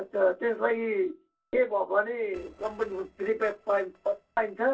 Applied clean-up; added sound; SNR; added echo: neural separator model SepFormer DNS4.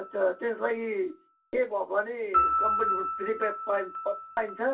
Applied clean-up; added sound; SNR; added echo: none; Piano; 2 dB; reverberation time 0.2 s.